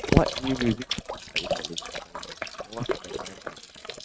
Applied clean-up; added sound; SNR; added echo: neural mask model RNNoise.